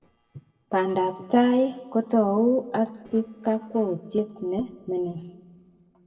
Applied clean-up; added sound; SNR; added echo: neural separator model SepFormer DNS4.